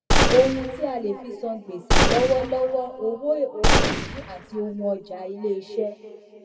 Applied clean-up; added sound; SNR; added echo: none; Gunshot, gunfire; -3 dB; reverberation time 2.5 s.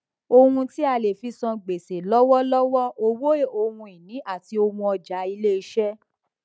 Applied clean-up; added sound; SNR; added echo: none; none; none; none.